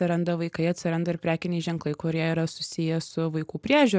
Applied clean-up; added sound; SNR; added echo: none; none; none; none.